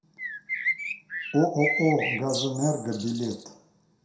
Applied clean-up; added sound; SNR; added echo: none; Bird; 4 dB; reverberation time 0.5 s.